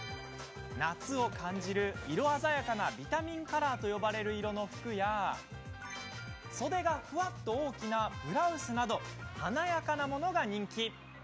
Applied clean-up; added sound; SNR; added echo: none; none; none; none.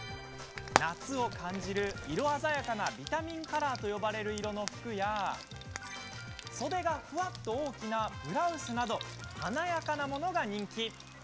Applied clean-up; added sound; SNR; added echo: none; Frying (food); 9 dB; none.